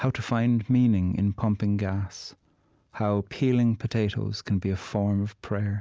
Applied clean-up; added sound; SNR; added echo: none; none; none; none.